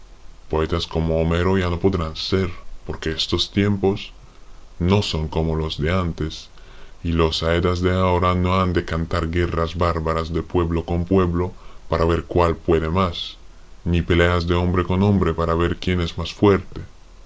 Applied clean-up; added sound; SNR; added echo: none; none; none; none.